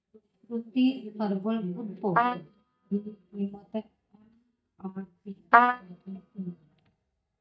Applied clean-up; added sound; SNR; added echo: neural mask model DeepFilterNet 3.